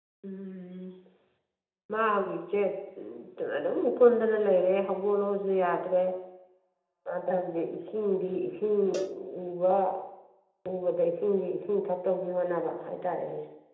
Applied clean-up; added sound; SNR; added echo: none; Cowbell; 15 dB; reverberation time 0.8 s.